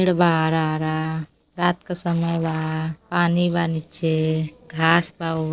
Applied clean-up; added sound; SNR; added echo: neural separator model SepFormer DNS4.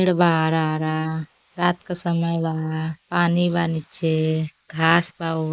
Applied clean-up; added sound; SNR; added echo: neural mask model Resemble Enhance denoiser.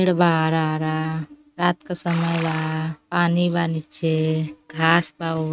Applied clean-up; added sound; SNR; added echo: neural mask model RNNoise.